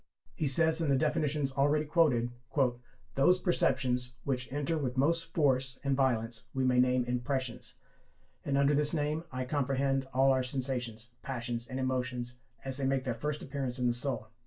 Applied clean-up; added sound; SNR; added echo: none; none; none; reverberation time 0.2 s.